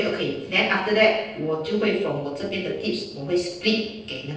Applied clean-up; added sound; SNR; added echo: neural separator model SepFormer DNS4.